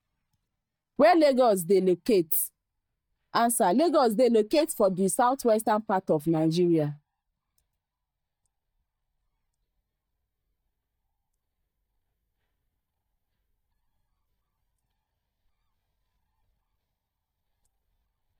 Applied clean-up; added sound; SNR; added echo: neural mask model DeepFilterNet 3.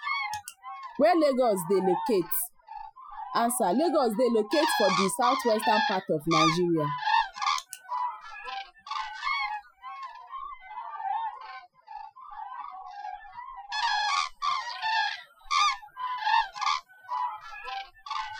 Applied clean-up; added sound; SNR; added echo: classical method Wiener filter.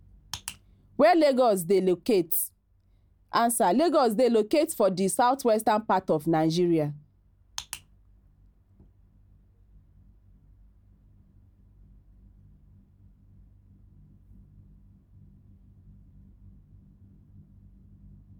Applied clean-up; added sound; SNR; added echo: none; none; none; none.